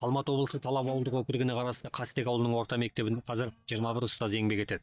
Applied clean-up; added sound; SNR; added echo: neural mask model DeepFilterNet 3.